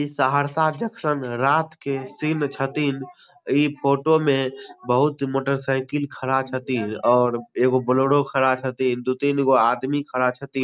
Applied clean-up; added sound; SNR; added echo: none; none; none; none.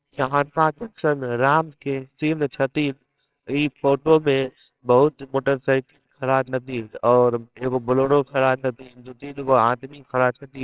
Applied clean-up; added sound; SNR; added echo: neural separator model SepFormer WHAMR!.